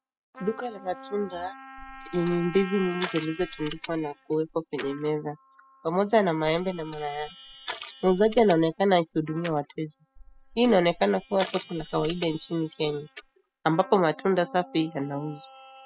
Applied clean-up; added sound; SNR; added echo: classical method spectral subtraction.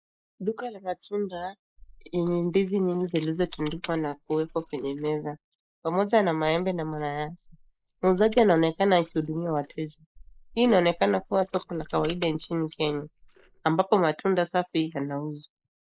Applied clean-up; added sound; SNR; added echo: neural mask model Resemble Enhance denoiser.